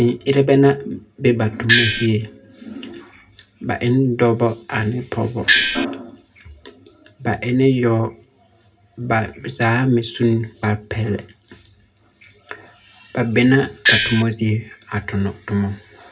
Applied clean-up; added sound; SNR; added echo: none; Gong; -4 dB; reverberation time 0.2 s.